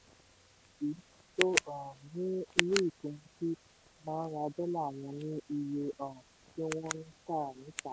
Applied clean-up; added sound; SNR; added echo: none; Tick; 5 dB; none.